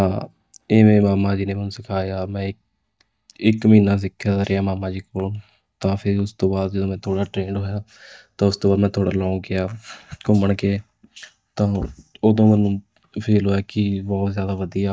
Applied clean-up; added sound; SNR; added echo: neural mask model DeepFilterNet 3.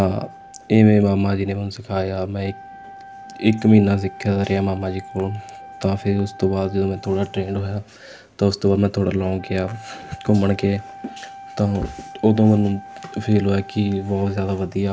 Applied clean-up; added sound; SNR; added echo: none; Wind instrument, woodwind instrument; 20 dB; none.